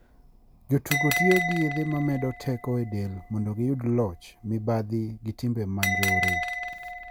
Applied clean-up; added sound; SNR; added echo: none; Bell; 4 dB; none.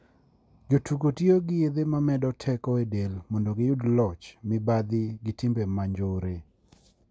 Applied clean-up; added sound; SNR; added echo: none; none; none; none.